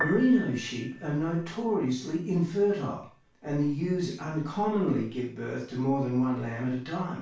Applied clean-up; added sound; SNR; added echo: none; Piano; 16 dB; reverberation time 0.3 s.